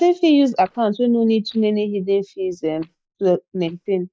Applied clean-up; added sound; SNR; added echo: neural mask model DeepFilterNet 3.